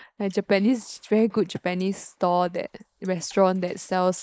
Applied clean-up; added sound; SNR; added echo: neural mask model Resemble Enhance denoiser.